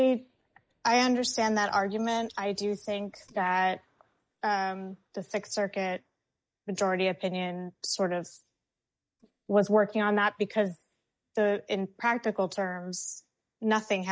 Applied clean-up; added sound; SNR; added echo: neural mask model DeepFilterNet 3.